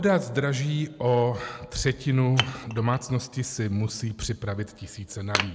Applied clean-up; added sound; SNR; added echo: none; Wood; 11 dB; none.